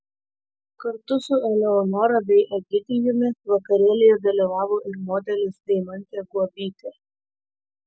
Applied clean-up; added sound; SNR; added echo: none; none; none; none.